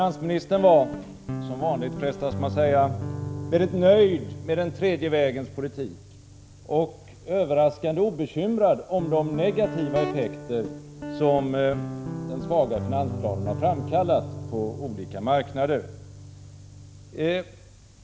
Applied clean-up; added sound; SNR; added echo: none; Guitar; 10 dB; none.